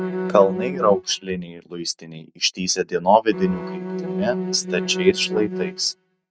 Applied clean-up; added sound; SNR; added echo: neural mask model RNNoise.